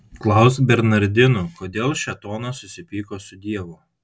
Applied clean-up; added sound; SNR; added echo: none; none; none; none.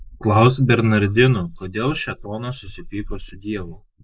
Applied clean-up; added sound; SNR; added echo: neural mask model Resemble Enhance denoiser.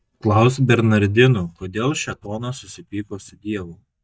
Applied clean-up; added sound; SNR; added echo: neural mask model DeepFilterNet 3.